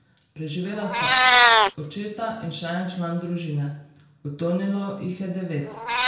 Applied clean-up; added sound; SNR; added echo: none; Meow; -4 dB; reverberation time 0.5 s.